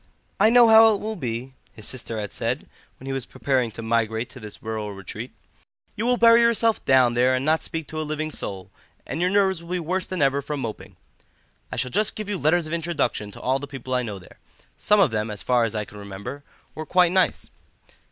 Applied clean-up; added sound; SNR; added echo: none; none; none; none.